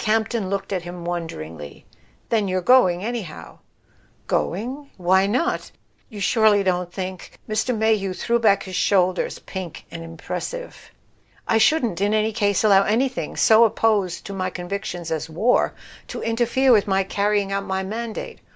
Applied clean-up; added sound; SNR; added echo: none; none; none; none.